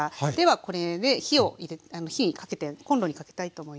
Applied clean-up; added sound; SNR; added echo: none; none; none; none.